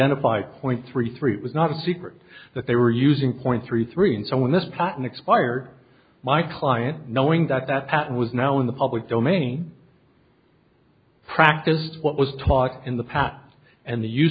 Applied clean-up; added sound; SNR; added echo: none; none; none; none.